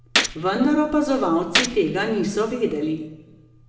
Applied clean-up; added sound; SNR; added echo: none; Gunshot, gunfire; 5 dB; reverberation time 1.0 s.